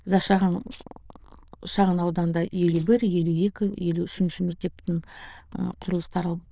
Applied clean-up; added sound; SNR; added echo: neural diffusion model UNIVERSE++.